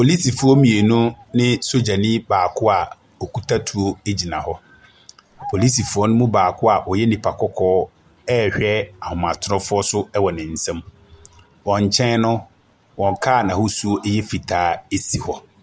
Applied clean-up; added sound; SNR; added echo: none; Bird vocalization, bird call, bird song; 19 dB; none.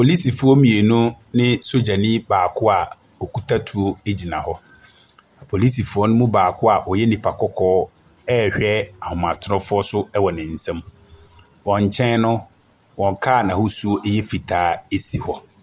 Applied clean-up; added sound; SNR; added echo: none; none; none; none.